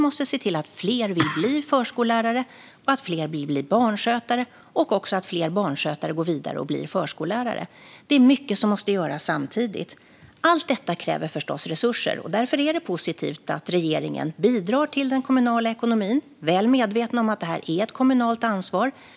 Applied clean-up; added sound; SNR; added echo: none; none; none; none.